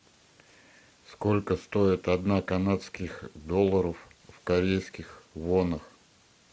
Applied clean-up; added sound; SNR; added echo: none; none; none; none.